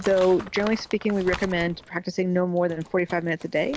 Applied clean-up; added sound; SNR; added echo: none; Crumpling, crinkling; 16 dB; none.